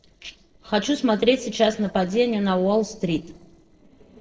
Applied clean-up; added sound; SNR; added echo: neural separator model SepFormer DNS4.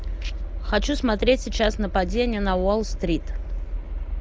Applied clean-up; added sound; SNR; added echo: none; none; none; none.